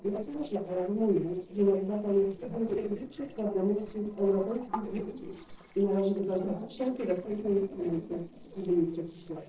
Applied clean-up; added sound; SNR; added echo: neural separator model SepFormer DNS4.